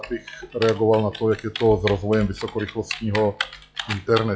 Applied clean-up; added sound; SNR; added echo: classical method log-MMSE.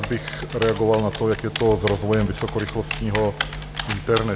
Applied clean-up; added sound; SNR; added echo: none; Typing; 8 dB; none.